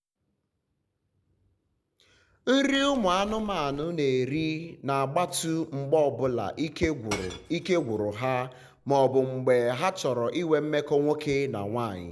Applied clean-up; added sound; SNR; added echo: none; Shatter / Crushing + Animal; 17 dB; none.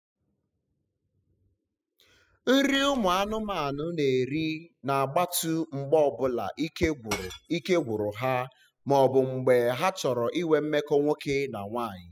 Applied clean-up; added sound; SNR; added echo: classical method spectral subtraction.